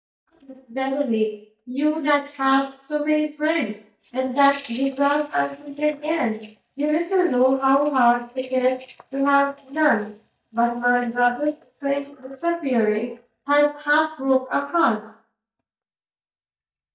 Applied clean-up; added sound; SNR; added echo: neural mask model DeepFilterNet 3.